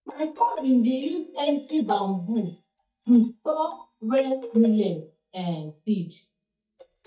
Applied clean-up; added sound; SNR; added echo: neural mask model DeepFilterNet 3.